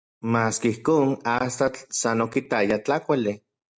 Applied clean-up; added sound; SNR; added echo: none; none; none; none.